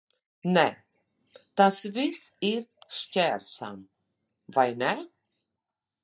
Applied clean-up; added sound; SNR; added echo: neural mask model DeepFilterNet 3.